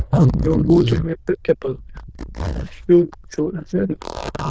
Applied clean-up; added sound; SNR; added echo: neural diffusion model UNIVERSE++.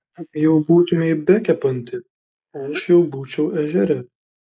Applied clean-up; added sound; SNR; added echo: neural mask model Resemble Enhance denoiser.